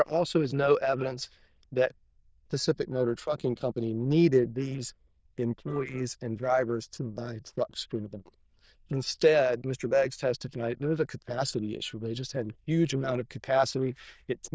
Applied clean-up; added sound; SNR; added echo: neural diffusion model UNIVERSE++.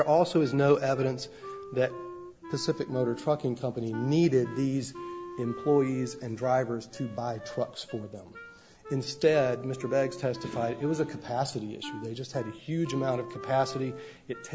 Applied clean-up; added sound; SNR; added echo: none; Wind instrument, woodwind instrument; 14 dB; none.